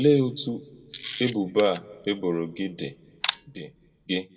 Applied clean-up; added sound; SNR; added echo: none; Camera; 6 dB; reverberation time 0.2 s.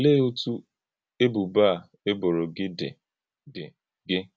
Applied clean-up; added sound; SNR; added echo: none; none; none; none.